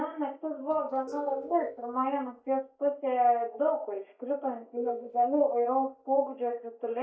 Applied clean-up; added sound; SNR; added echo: neural mask model DeepFilterNet 3.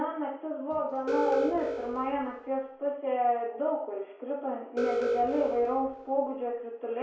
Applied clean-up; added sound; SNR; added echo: none; Alarm; 4 dB; reverberation time 0.6 s.